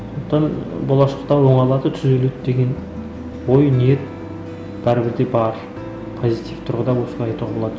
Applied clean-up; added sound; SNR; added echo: none; none; none; none.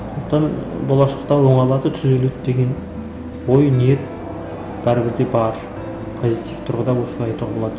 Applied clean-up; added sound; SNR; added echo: none; Crowd; 18 dB; none.